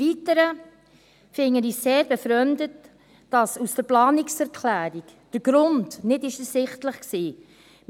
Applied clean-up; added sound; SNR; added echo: none; none; none; none.